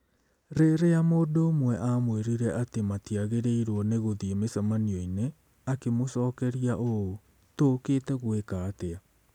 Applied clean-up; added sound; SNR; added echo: none; none; none; none.